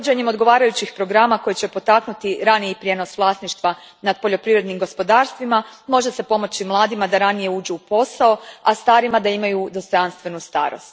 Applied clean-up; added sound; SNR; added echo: none; none; none; none.